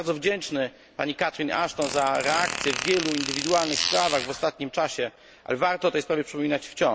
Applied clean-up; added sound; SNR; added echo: none; Fart; 4 dB; none.